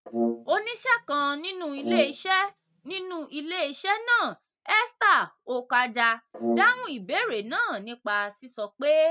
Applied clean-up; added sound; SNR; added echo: neural mask model RNNoise.